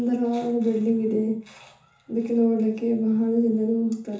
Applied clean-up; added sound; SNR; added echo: none; none; none; reverberation time 0.6 s.